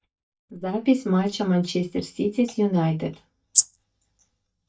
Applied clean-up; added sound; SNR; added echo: neural mask model DeepFilterNet 3.